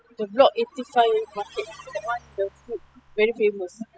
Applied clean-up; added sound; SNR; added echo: classical method spectral subtraction.